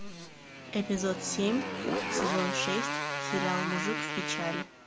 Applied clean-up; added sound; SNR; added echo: none; Motorcycle; 1 dB; none.